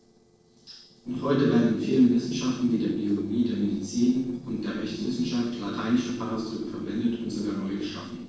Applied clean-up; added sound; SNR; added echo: neural separator model SepFormer DNS4.